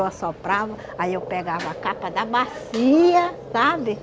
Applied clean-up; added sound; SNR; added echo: none; Frog; 15 dB; none.